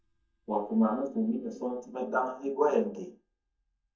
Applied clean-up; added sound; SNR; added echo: neural mask model DeepFilterNet 3.